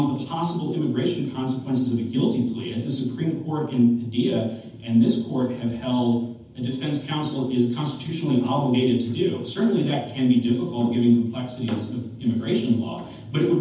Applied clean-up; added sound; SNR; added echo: none; none; none; reverberation time 0.8 s.